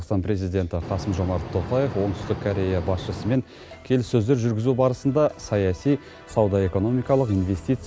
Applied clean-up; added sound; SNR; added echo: none; Boat, Water vehicle; 10 dB; none.